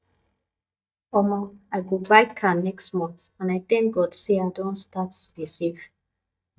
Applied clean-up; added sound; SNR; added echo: neural mask model DeepFilterNet 3.